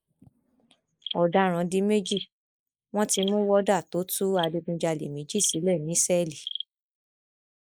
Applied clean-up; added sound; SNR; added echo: neural mask model Resemble Enhance denoiser.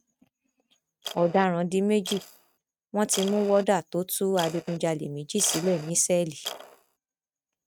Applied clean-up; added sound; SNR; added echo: neural mask model RNNoise.